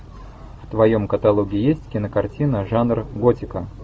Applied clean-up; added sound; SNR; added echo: none; none; none; none.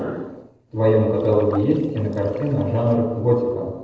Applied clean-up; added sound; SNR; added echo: neural separator model SepFormer DNS4.